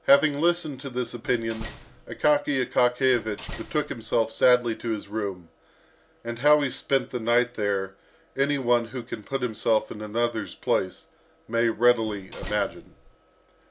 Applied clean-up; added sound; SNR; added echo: none; Slam; 14 dB; none.